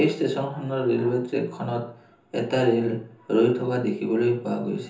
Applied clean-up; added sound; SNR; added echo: none; none; none; reverberation time 0.6 s.